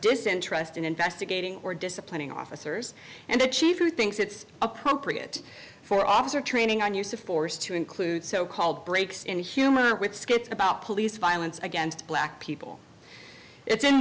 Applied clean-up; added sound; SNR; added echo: none; none; none; none.